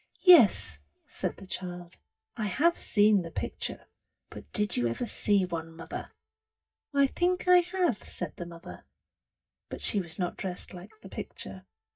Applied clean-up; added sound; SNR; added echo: neural mask model DeepFilterNet 3.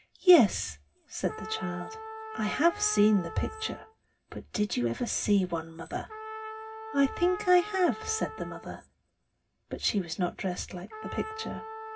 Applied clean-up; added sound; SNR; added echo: none; Trumpet; 13 dB; reverberation time 0.4 s.